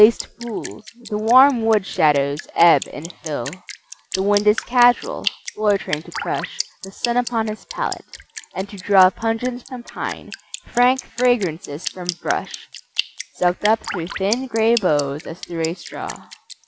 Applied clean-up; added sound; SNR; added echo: none; Drip; 13 dB; none.